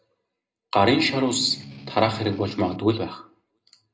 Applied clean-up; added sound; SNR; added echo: none; Strum; 16 dB; reverberation time 0.2 s.